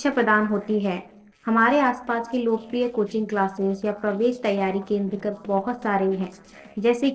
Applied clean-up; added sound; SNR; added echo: neural separator model SepFormer DNS4.